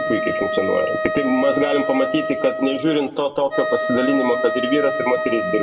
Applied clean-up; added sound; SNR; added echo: none; Wind instrument, woodwind instrument; 3 dB; reverberation time 0.6 s.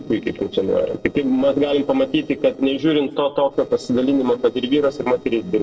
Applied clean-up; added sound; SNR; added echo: neural separator model SepFormer DNS4.